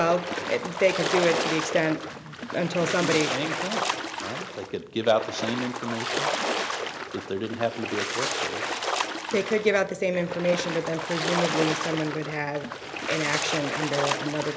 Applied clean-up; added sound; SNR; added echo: none; Splash, splatter; 3 dB; none.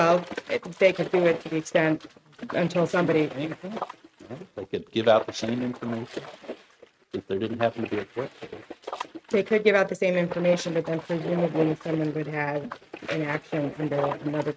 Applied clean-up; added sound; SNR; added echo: neural mask model RNNoise.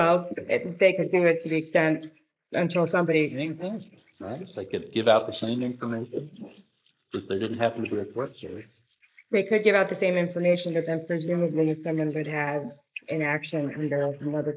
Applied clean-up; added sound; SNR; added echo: neural mask model Resemble Enhance denoiser.